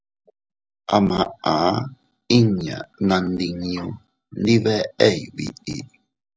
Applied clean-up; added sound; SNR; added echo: none; none; none; none.